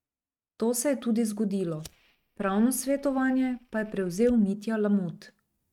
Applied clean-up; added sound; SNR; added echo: neural mask model RNNoise.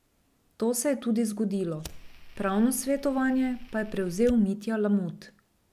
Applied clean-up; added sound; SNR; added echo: none; Fire; 15 dB; none.